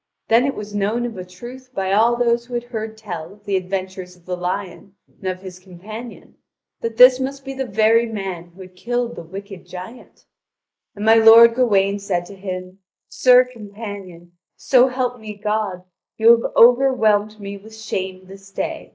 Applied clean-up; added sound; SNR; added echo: neural mask model Resemble Enhance denoiser.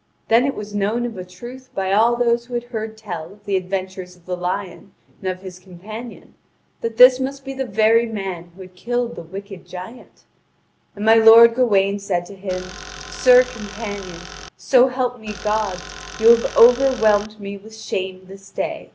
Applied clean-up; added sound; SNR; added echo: none; Tools; 14 dB; none.